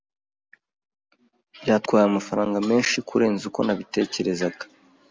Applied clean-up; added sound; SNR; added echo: none; none; none; none.